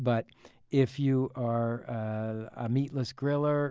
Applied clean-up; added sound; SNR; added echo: none; none; none; none.